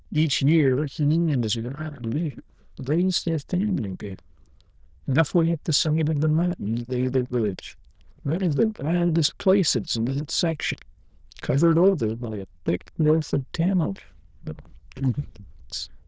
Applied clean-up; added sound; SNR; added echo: neural diffusion model UNIVERSE++.